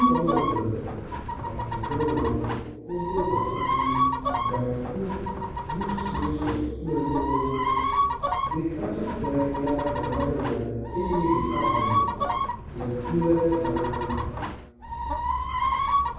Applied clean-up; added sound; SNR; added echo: none; Chicken, rooster; 0 dB; reverberation time 2.0 s.